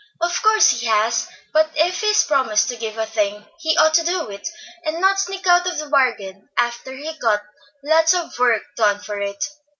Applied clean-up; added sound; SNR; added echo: none; none; none; none.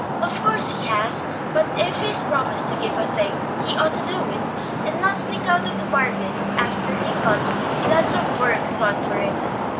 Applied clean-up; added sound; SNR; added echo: none; Traffic noise, roadway noise; 0 dB; none.